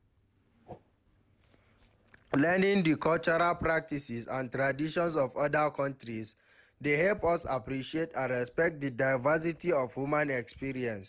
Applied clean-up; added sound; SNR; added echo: none; Whoosh, swoosh, swish; 20 dB; none.